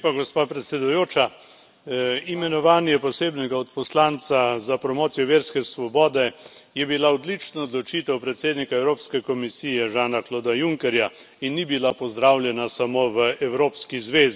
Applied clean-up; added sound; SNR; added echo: none; none; none; none.